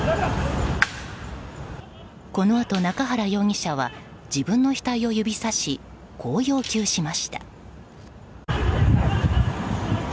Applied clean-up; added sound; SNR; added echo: none; none; none; none.